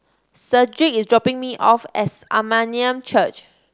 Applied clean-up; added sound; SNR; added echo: none; none; none; none.